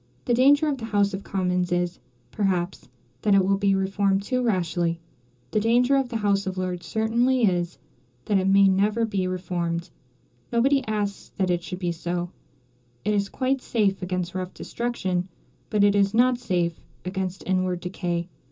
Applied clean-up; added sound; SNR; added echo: none; none; none; reverberation time 0.2 s.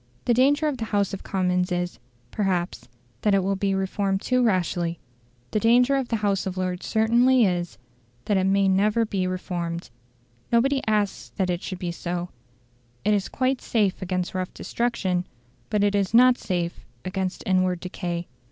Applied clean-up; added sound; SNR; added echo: none; none; none; none.